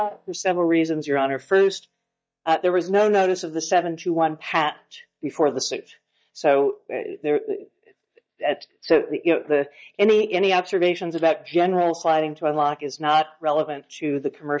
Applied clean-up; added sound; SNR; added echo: neural mask model DeepFilterNet 3.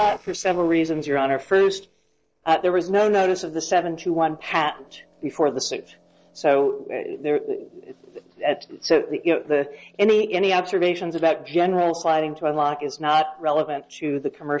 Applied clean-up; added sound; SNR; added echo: neural separator model SepFormer DNS4.